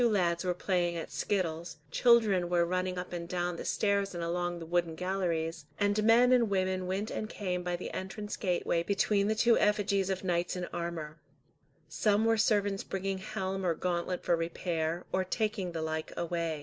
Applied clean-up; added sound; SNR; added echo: none; none; none; none.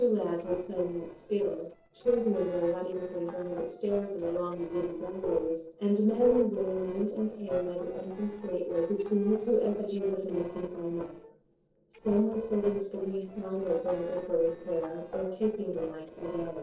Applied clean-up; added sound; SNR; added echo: neural separator model SepFormer DNS4.